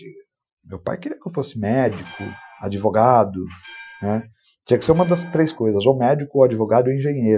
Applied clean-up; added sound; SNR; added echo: classical method Wiener filter.